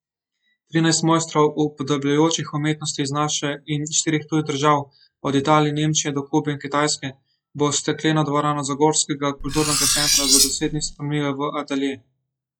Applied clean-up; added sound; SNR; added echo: classical method log-MMSE.